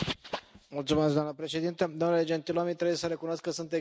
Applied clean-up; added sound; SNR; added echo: none; none; none; none.